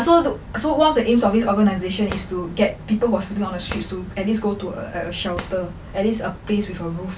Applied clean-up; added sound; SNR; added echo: none; Drawer open or close; 17 dB; none.